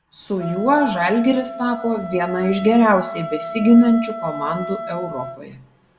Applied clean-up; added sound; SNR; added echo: none; Wind instrument, woodwind instrument; 12 dB; reverberation time 0.8 s.